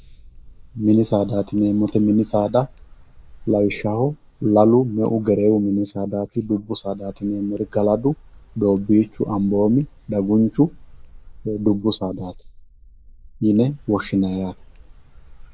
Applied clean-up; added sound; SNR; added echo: neural mask model Resemble Enhance denoiser.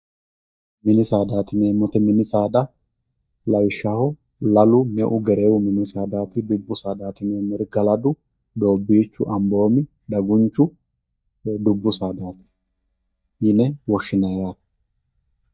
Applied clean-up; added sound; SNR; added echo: neural mask model DeepFilterNet 3.